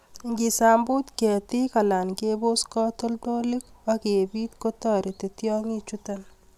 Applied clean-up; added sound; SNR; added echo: none; none; none; none.